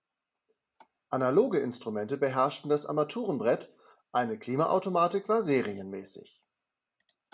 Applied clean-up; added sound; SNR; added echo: none; none; none; none.